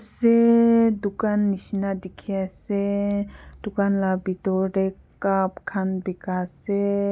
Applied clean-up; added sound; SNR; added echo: none; none; none; none.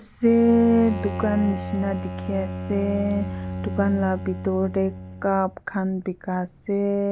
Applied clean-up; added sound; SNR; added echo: none; Bowed string instrument; 9 dB; none.